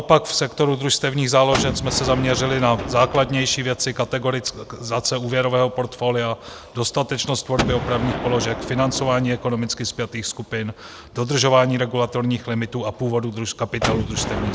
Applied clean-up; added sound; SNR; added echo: none; Gunshot, gunfire; 10 dB; none.